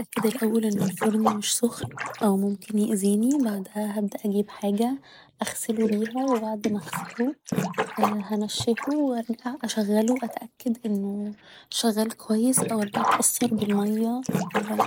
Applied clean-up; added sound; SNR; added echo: neural mask model Resemble Enhance denoiser.